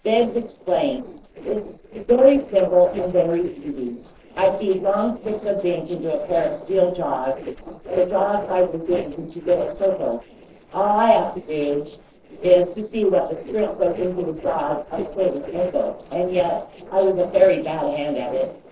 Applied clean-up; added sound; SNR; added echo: neural separator model SepFormer DNS4.